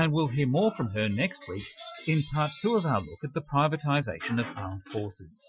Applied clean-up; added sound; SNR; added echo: classical method Wiener filter.